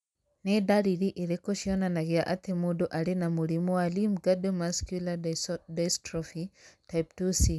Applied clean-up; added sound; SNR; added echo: none; none; none; none.